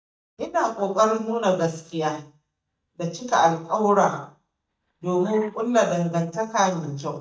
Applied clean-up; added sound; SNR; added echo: neural mask model DeepFilterNet 3.